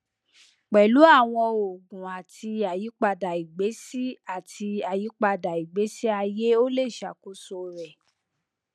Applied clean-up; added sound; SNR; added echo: none; none; none; none.